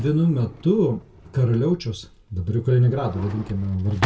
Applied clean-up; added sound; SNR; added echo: none; Drawer open or close; 14 dB; reverberation time 0.2 s.